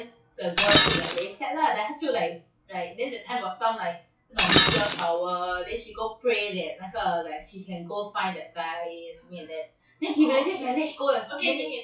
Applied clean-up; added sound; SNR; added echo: classical method WPE with log-MMSE.